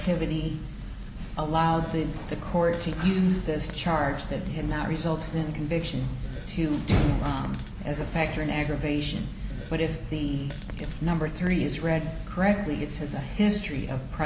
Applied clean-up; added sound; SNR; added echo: none; Fart; 20 dB; none.